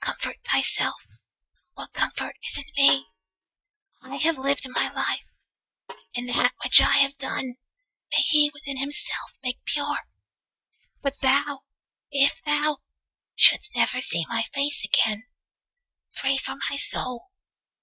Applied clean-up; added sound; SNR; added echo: neural mask model RNNoise.